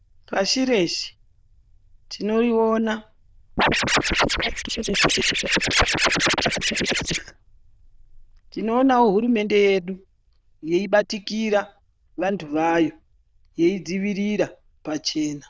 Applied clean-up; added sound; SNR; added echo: neural diffusion model UNIVERSE++.